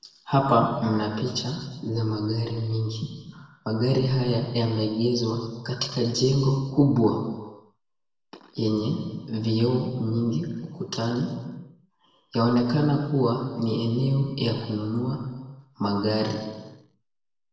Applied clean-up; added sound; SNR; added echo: none; none; none; reverberation time 1.2 s.